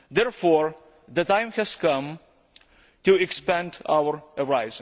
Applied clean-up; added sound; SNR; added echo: none; none; none; none.